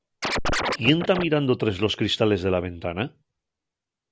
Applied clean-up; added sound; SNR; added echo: none; Scratching (performance technique); 1 dB; none.